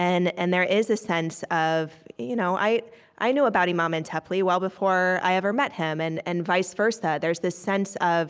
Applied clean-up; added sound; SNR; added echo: none; none; none; none.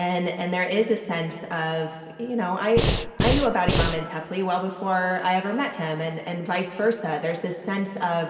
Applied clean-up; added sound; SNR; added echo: none; Breathing; -3 dB; reverberation time 3.0 s.